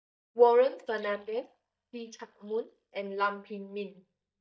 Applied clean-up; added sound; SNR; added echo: neural mask model DeepFilterNet 3.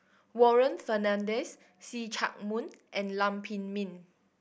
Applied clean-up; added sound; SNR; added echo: none; none; none; none.